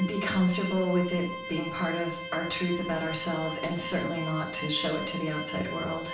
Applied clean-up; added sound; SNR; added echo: none; Organ; 8 dB; reverberation time 0.5 s.